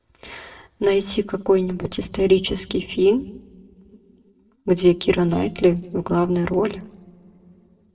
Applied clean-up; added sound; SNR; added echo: neural separator model SepFormer DNS4.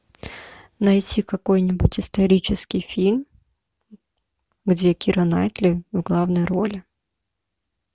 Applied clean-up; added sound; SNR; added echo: none; none; none; none.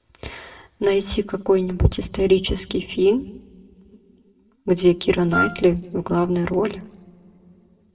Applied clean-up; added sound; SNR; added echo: none; Wind instrument, woodwind instrument; 4 dB; reverberation time 0.5 s.